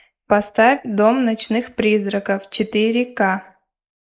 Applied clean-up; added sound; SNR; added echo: neural mask model Resemble Enhance denoiser.